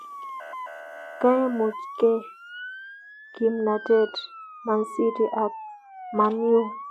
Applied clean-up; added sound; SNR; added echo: classical method Wiener filter.